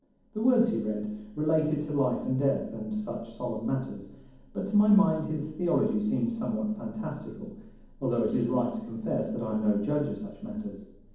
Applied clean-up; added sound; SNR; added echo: none; none; none; reverberation time 1.2 s.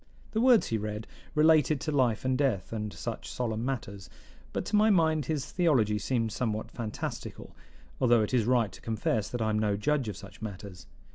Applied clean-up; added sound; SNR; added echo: none; none; none; none.